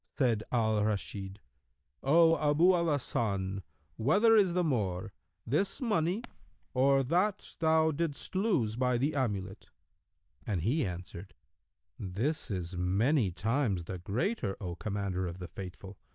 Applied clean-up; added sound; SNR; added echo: neural mask model DeepFilterNet 3.